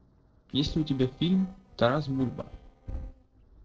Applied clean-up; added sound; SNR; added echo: neural separator model SepFormer DNS4.